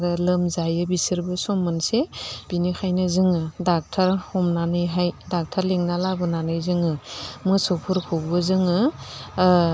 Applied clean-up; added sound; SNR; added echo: none; none; none; none.